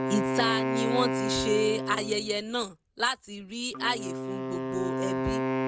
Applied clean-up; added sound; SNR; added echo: none; Wind instrument, woodwind instrument; 0 dB; none.